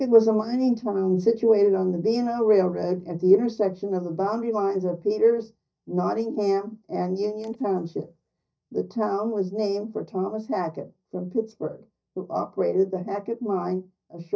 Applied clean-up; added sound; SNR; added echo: neural mask model DeepFilterNet 3.